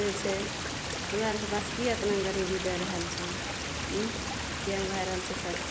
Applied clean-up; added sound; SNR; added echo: none; Stream; 1 dB; none.